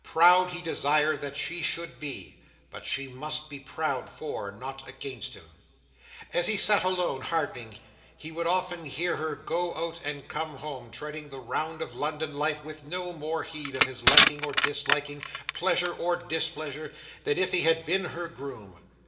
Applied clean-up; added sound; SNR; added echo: none; Crushing; -5 dB; reverberation time 2.6 s.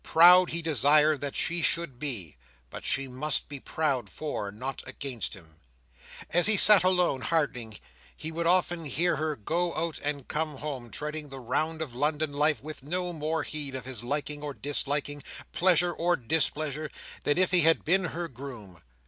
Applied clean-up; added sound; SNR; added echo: none; none; none; none.